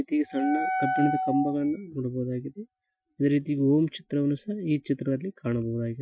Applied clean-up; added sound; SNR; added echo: classical method Wiener filter.